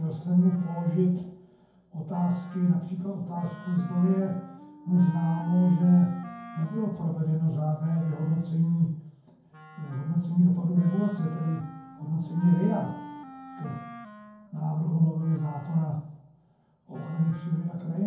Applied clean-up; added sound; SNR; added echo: none; Wind instrument, woodwind instrument; 19 dB; reverberation time 0.9 s.